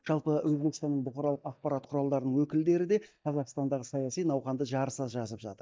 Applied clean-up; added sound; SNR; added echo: neural mask model DeepFilterNet 3.